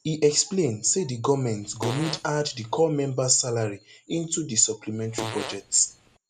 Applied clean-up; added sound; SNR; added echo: none; Fart; 11 dB; none.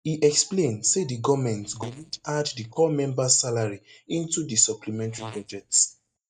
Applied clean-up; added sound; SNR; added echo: neural mask model DeepFilterNet 3.